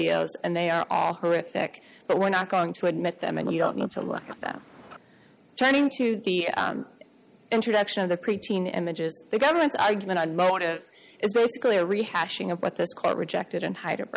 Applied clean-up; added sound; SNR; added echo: neural mask model Resemble Enhance denoiser.